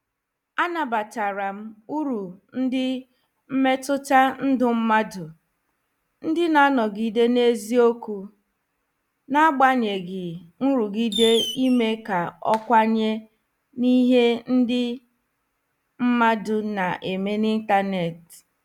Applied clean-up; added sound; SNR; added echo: none; Fireworks; 9 dB; none.